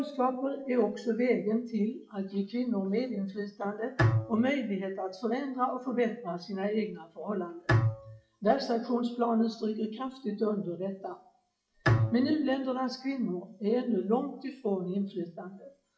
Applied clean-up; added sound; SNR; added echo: classical method WPE with log-MMSE.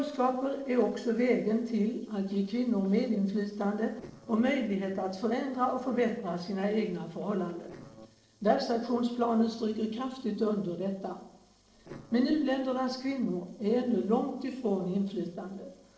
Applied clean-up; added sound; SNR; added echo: neural separator model SepFormer DNS4.